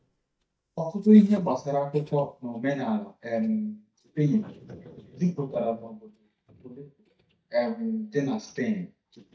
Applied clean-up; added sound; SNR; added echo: neural mask model DeepFilterNet 3.